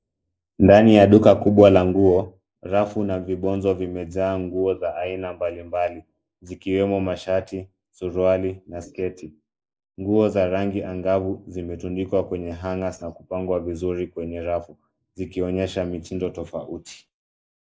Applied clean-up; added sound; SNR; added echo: neural mask model Resemble Enhance denoiser.